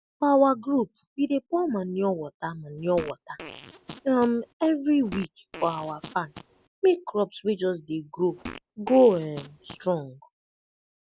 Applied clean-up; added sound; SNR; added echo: none; Fart; 17 dB; none.